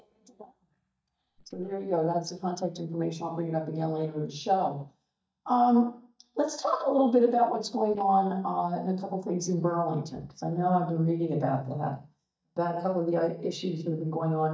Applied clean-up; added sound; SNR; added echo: neural mask model DeepFilterNet 3.